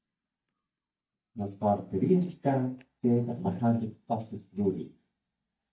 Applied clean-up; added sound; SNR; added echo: neural mask model DeepFilterNet 3.